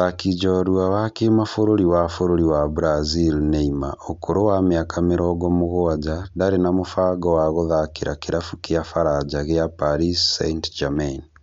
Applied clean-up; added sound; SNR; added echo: none; none; none; none.